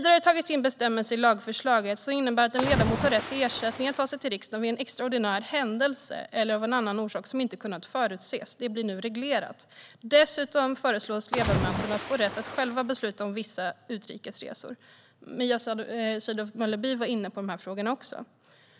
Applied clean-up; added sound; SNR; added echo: none; Splash, splatter; 4 dB; none.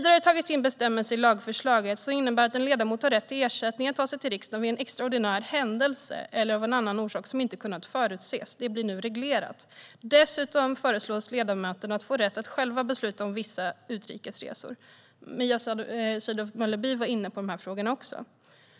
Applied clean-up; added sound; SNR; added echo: none; none; none; none.